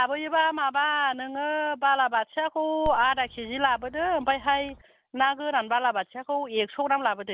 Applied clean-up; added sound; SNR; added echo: none; Dog; 17 dB; none.